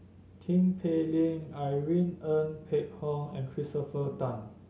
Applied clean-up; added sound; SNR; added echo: none; none; none; none.